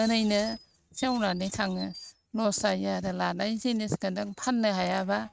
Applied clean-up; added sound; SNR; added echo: neural mask model RNNoise.